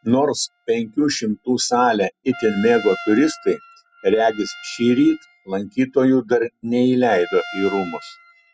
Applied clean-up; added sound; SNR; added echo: classical method spectral subtraction.